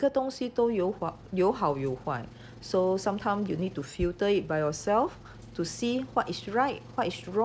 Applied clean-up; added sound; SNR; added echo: none; Engine; 20 dB; none.